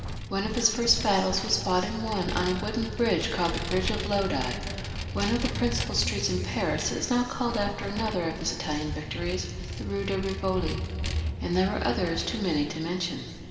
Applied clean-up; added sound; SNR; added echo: none; Vehicle; 5 dB; reverberation time 2.1 s.